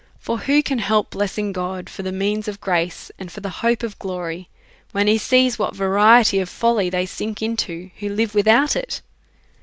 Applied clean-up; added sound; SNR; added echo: none; none; none; none.